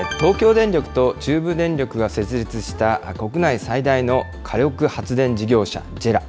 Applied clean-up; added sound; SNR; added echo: none; none; none; none.